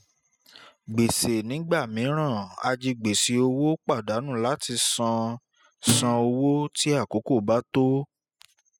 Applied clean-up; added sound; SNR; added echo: classical method spectral subtraction.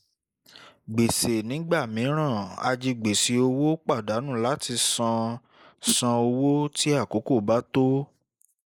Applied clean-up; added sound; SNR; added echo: neural mask model Resemble Enhance denoiser.